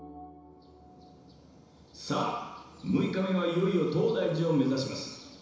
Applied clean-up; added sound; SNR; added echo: none; none; none; reverberation time 1.0 s.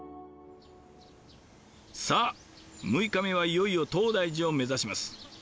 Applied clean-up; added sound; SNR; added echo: none; none; none; none.